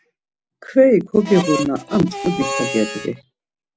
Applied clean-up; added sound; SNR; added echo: none; Harmonica; 7 dB; none.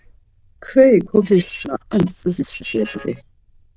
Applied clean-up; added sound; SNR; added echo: neural diffusion model UNIVERSE++.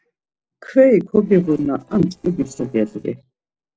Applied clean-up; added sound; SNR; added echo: neural separator model SepFormer DNS4.